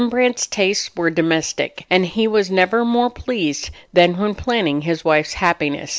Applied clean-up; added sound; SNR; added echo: none; none; none; none.